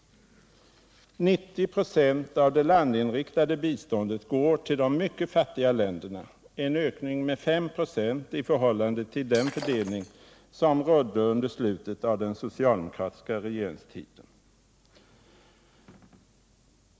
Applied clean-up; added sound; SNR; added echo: none; Shatter; 15 dB; none.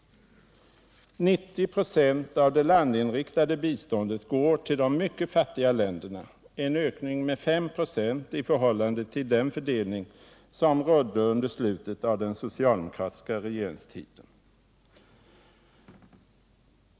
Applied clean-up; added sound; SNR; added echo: none; none; none; none.